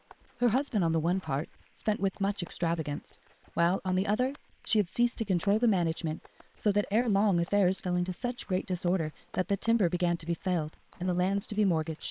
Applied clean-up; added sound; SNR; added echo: neural separator model SepFormer WHAM!.